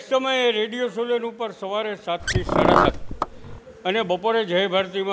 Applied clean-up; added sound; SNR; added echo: none; Car; -3 dB; none.